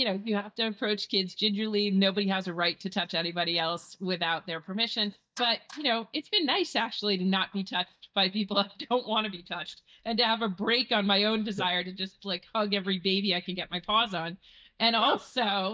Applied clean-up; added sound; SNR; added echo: neural mask model DeepFilterNet 3.